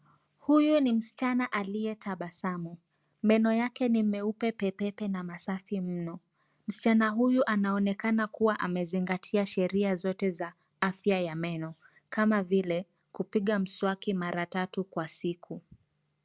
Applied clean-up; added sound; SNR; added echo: none; none; none; none.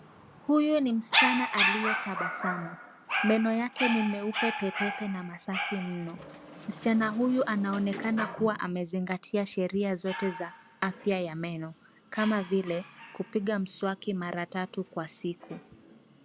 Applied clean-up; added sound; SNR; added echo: none; Dog; 5 dB; none.